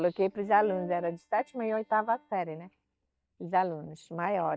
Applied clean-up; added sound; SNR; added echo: neural mask model DeepFilterNet 3.